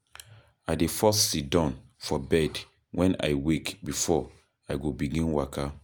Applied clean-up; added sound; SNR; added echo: none; none; none; none.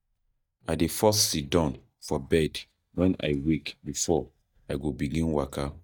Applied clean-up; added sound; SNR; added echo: neural mask model DeepFilterNet 3.